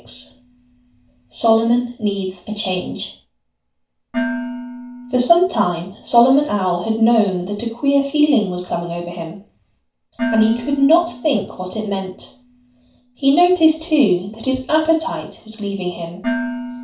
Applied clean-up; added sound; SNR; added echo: none; Dishes, pots, and pans; 13 dB; reverberation time 0.3 s.